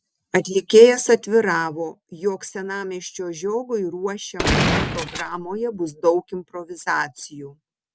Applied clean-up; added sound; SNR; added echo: none; Gunshot, gunfire; 0 dB; none.